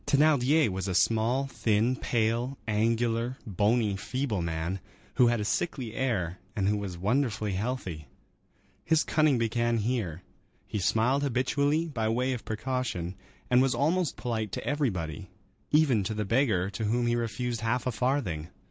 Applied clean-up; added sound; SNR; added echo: none; none; none; none.